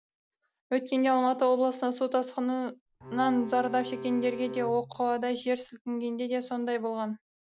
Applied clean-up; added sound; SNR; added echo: none; Bowed string instrument; 13 dB; none.